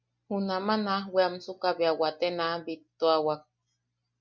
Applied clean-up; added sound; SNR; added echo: none; none; none; none.